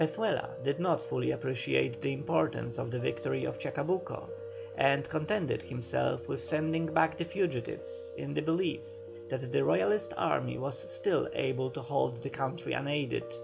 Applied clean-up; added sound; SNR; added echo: none; Piano; 11 dB; none.